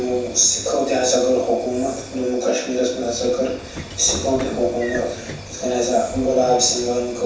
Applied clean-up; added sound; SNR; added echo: none; Sliding door / Train; 15 dB; reverberation time 0.7 s.